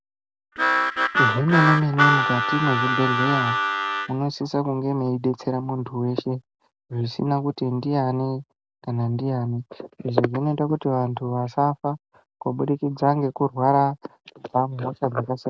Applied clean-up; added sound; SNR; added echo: none; Harmonica; -2 dB; none.